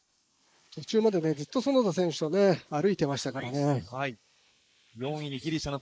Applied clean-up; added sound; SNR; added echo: neural mask model Resemble Enhance denoiser.